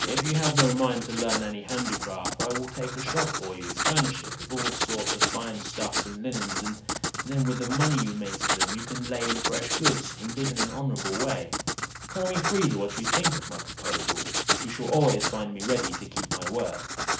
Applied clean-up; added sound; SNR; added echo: none; Writing; 0 dB; reverberation time 0.4 s.